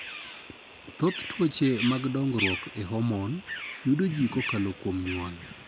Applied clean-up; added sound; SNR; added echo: none; Bird vocalization, bird call, bird song; 9 dB; none.